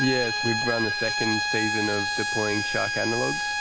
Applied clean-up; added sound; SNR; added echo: none; Bowed string instrument; -1 dB; none.